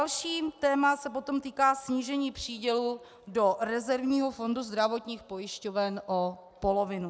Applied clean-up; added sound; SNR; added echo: none; none; none; none.